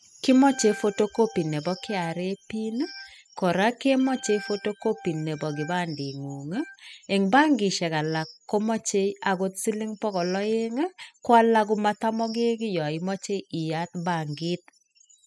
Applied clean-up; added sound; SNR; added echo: classical method spectral subtraction.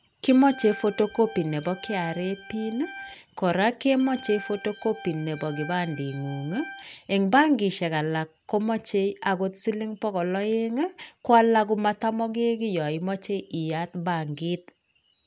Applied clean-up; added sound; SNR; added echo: none; Organ; 16 dB; none.